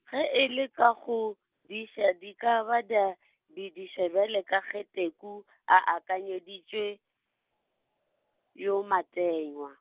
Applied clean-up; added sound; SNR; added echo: none; none; none; none.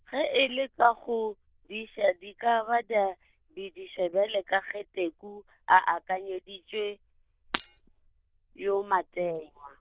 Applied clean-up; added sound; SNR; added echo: neural diffusion model UNIVERSE++.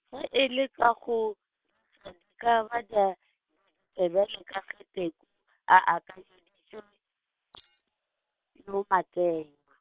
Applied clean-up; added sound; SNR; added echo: neural separator model SepFormer WHAM!.